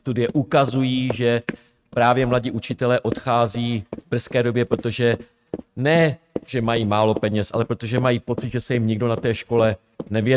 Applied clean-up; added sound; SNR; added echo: neural mask model RNNoise.